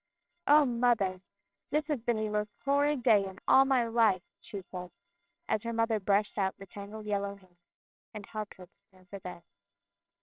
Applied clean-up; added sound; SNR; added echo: neural separator model SepFormer WHAMR!.